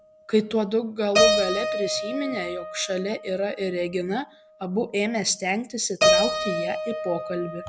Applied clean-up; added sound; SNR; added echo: none; Keyboard (musical); 0 dB; none.